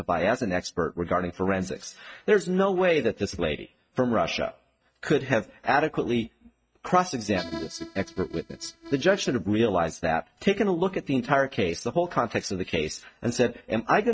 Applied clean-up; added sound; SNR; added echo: neural mask model RNNoise.